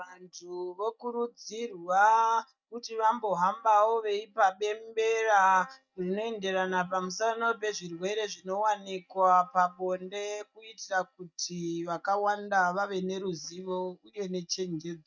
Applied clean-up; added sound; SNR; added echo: neural mask model DeepFilterNet 3.